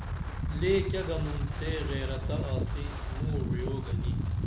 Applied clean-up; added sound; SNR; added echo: none; Wind; -3 dB; none.